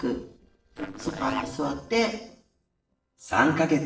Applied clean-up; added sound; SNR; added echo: neural separator model SepFormer DNS4.